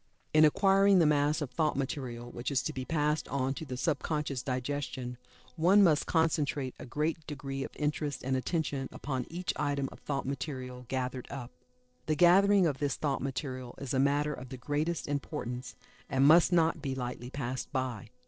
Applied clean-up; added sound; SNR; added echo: neural separator model SepFormer DNS4.